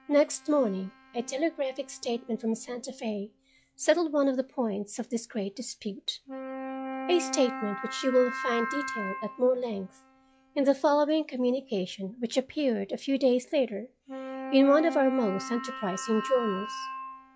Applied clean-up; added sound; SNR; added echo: classical method log-MMSE.